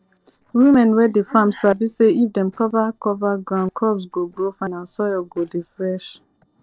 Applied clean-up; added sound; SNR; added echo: neural separator model SepFormer DNS4.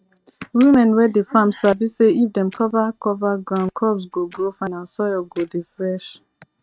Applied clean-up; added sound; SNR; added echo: neural mask model RNNoise.